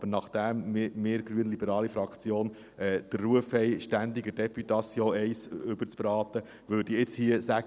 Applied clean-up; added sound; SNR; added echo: none; none; none; none.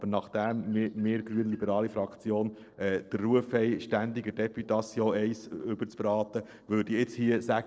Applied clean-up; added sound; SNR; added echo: neural separator model SepFormer DNS4.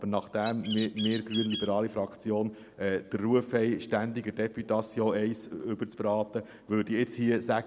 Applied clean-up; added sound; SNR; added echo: none; Bird; 9 dB; reverberation time 0.8 s.